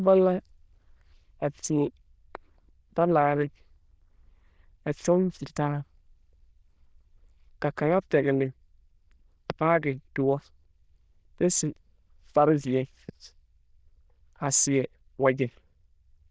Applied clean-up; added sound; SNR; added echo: neural diffusion model UNIVERSE++.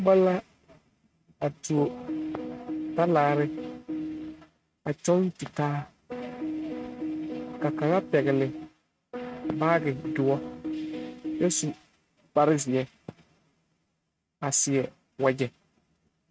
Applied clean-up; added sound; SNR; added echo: neural mask model RNNoise.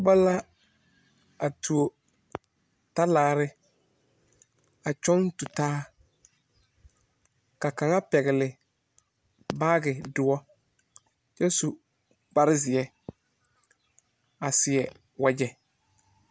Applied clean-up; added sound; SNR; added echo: none; none; none; none.